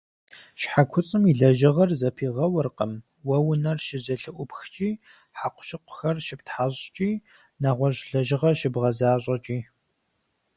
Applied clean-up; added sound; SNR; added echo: none; none; none; none.